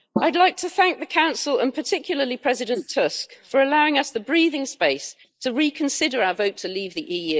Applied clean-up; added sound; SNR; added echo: neural mask model Resemble Enhance denoiser.